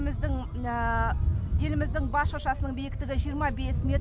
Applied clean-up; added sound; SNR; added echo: none; none; none; none.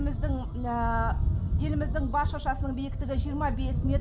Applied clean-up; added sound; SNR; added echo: none; none; none; reverberation time 0.3 s.